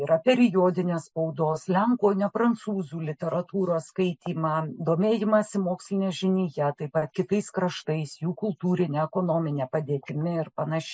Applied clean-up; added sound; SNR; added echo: none; none; none; none.